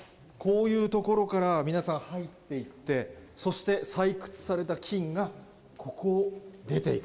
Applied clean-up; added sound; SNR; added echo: none; none; none; none.